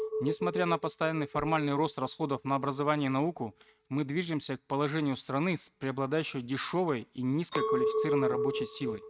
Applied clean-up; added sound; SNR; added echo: neural mask model RNNoise.